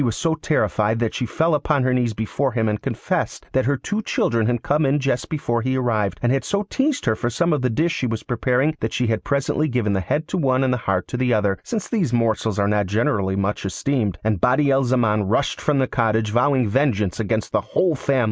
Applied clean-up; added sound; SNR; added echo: none; none; none; none.